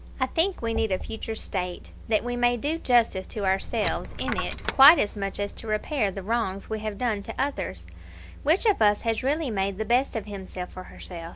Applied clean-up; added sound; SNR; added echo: none; Coin (dropping); 9 dB; none.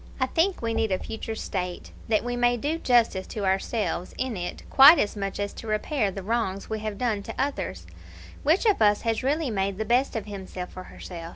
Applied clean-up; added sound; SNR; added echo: none; none; none; none.